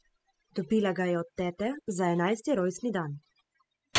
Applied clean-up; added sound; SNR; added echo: classical method spectral subtraction.